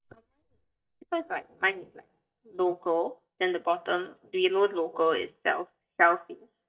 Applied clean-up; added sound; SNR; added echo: neural mask model DeepFilterNet 3.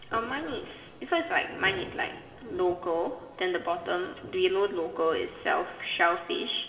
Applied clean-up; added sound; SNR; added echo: none; Thunder; 18 dB; reverberation time 1.2 s.